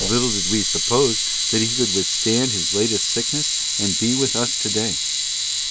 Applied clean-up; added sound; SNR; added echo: none; Camera; -2 dB; none.